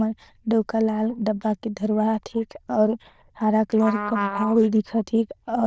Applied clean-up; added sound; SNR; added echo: neural diffusion model UNIVERSE++.